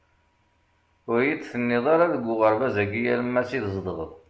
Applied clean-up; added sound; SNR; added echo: none; none; none; none.